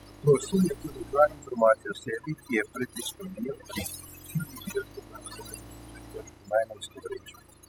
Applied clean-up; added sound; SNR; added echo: classical method spectral subtraction.